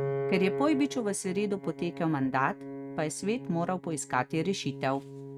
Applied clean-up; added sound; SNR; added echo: neural mask model RNNoise.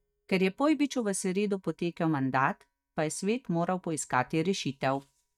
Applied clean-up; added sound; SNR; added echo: neural mask model DeepFilterNet 3.